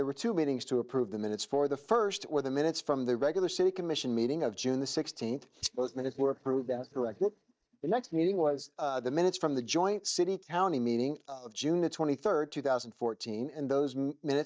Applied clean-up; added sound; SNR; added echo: neural mask model DeepFilterNet 3.